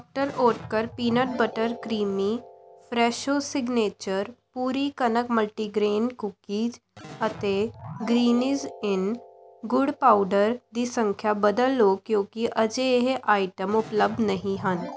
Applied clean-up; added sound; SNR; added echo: none; Keyboard (musical); 18 dB; none.